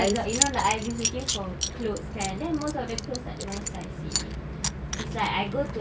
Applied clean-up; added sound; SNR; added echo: none; Coin (dropping) / Zipper (clothing); 4 dB; none.